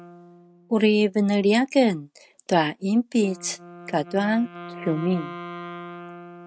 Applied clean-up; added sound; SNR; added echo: neural mask model RNNoise.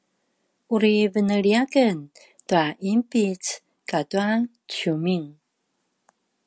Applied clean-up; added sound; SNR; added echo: none; none; none; none.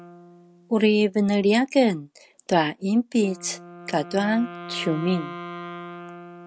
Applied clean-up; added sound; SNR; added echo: none; Wind instrument, woodwind instrument; 16 dB; none.